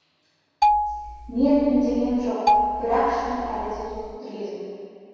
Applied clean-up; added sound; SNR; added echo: none; Marimba, xylophone; 0 dB; reverberation time 2.2 s.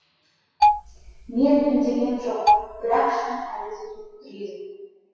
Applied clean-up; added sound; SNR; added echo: classical method WPE with log-MMSE.